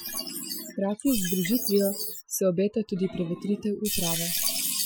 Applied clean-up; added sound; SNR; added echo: classical method Wiener filter.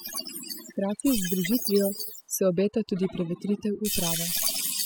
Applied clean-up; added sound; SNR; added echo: classical method spectral subtraction.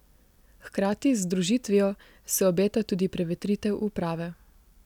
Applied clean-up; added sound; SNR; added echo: none; none; none; none.